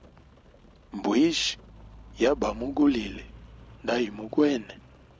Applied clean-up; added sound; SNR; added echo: none; Rain; 19 dB; none.